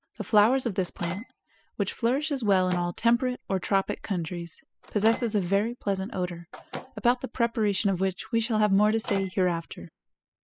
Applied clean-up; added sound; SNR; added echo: classical method spectral subtraction.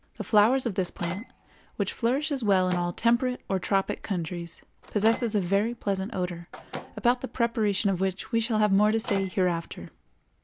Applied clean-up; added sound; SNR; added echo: none; Microwave oven; 17 dB; none.